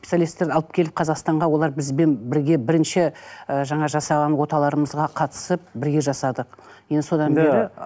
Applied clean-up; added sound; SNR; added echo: none; none; none; none.